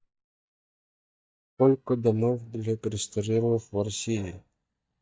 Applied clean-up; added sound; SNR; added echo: neural mask model DeepFilterNet 3.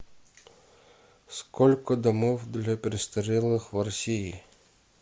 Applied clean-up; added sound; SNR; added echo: none; none; none; none.